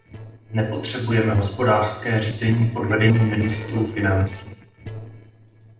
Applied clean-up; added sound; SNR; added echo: neural separator model SepFormer DNS4.